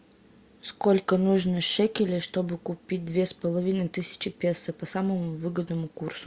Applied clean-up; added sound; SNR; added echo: none; none; none; none.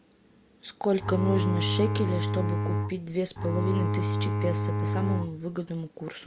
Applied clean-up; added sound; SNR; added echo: none; Bowed string instrument; -2 dB; none.